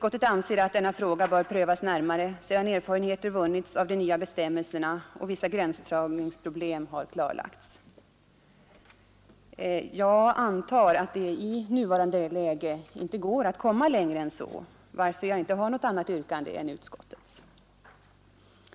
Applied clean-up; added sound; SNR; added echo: none; none; none; none.